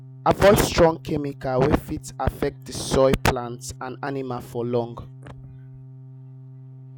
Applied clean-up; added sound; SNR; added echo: none; Organ; 18 dB; none.